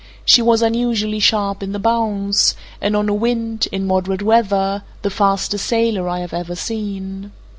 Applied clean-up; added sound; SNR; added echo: none; none; none; none.